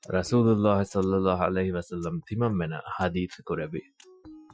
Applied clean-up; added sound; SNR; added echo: classical method Wiener filter.